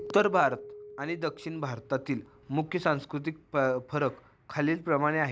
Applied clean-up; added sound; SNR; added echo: none; Keyboard (musical); 19 dB; none.